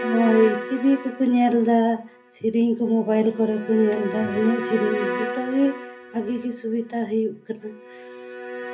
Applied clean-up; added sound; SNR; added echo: none; Bowed string instrument; 10 dB; reverberation time 0.3 s.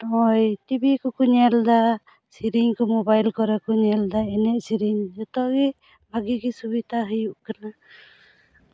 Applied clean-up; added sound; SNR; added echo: none; none; none; none.